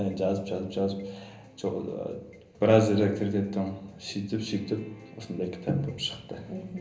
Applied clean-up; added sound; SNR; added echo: none; none; none; reverberation time 0.3 s.